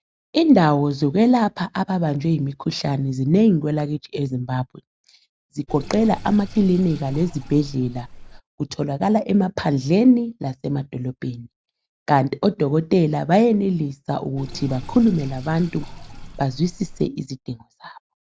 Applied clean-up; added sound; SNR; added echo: none; Sink (filling or washing); 20 dB; none.